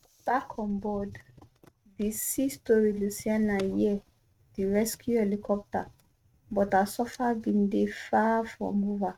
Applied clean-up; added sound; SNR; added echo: neural mask model RNNoise.